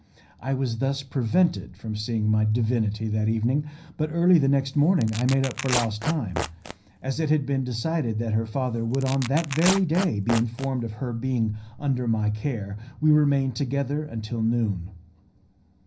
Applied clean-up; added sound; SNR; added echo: none; Tearing; 9 dB; reverberation time 0.5 s.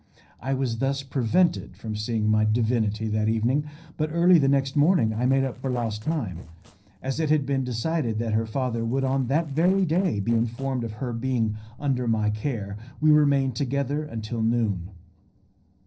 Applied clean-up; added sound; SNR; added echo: neural separator model SepFormer DNS4.